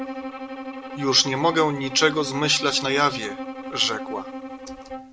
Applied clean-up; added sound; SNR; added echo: none; Bowed string instrument; 10 dB; none.